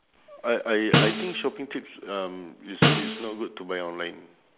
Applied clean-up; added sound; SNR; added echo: none; Snare drum; -3 dB; none.